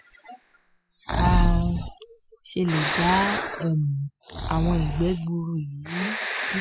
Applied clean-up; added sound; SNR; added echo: classical method spectral subtraction.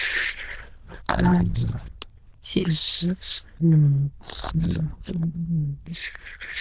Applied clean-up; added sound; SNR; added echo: neural diffusion model UNIVERSE++.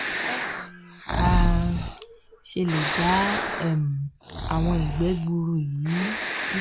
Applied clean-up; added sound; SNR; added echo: none; Breathing; 1 dB; none.